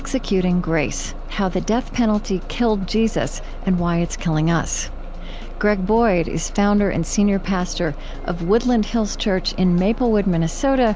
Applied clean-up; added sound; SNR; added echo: none; Bus; 9 dB; none.